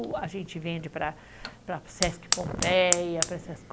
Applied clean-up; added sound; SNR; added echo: none; Fire; 3 dB; none.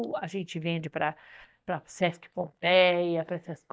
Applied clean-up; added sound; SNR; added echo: neural mask model DeepFilterNet 3.